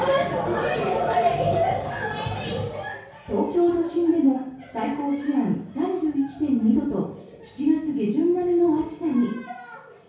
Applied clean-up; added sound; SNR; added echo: none; none; none; reverberation time 0.6 s.